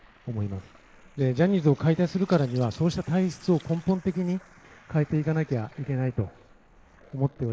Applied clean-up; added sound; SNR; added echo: neural mask model Resemble Enhance denoiser.